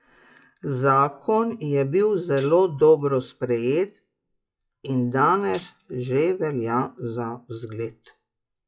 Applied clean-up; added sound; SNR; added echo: classical method WPE with log-MMSE.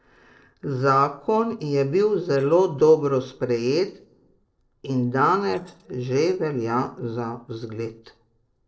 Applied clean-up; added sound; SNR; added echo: neural separator model SepFormer DNS4.